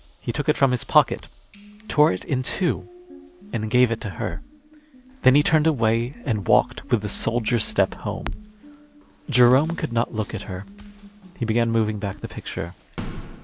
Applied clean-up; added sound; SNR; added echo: none; Crackle + Water tap, faucet; 16 dB; none.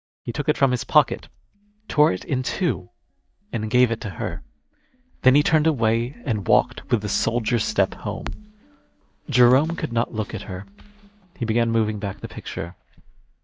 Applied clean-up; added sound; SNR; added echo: neural mask model DeepFilterNet 3.